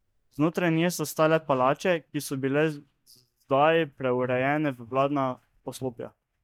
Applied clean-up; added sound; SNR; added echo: neural mask model DeepFilterNet 3.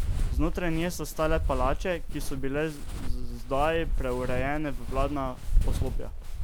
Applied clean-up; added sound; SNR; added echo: none; Walk, footsteps; -3 dB; none.